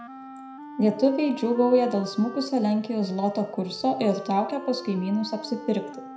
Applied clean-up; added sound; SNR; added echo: none; Wind instrument, woodwind instrument; 16 dB; reverberation time 0.5 s.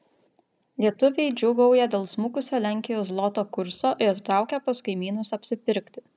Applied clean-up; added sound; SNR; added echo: none; none; none; none.